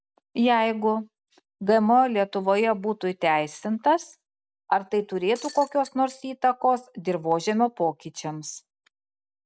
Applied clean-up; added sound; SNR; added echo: none; Shatter; 20 dB; none.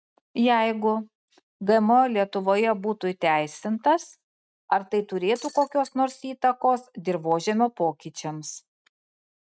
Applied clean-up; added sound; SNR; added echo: neural mask model RNNoise.